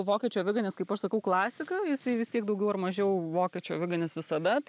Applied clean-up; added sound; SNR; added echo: none; none; none; none.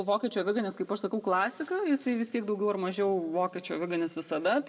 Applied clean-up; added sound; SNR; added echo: none; none; none; reverberation time 0.2 s.